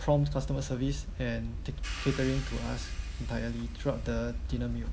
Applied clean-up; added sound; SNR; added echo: none; Hi-hat; 18 dB; none.